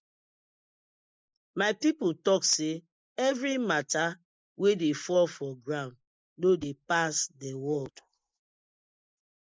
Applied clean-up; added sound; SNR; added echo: neural mask model Resemble Enhance denoiser.